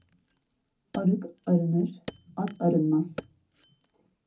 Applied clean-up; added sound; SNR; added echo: none; Wood; 18 dB; reverberation time 0.3 s.